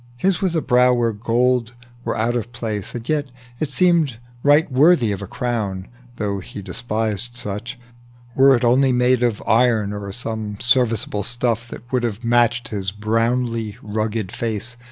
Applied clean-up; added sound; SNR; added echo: none; none; none; none.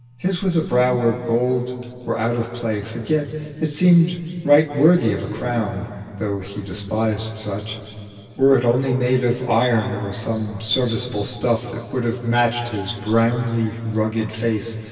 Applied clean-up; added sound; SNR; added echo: none; none; none; reverberation time 2.6 s.